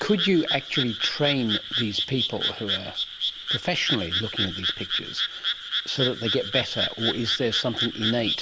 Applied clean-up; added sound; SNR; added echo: neural mask model Resemble Enhance denoiser.